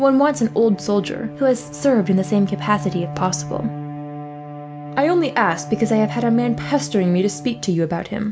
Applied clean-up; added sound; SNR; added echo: none; Bowed string instrument; 12 dB; none.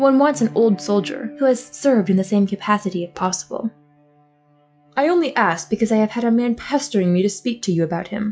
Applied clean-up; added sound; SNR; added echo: classical method log-MMSE.